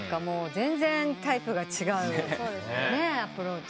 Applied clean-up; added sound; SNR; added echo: none; none; none; none.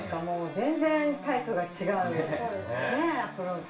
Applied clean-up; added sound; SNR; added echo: none; none; none; reverberation time 0.3 s.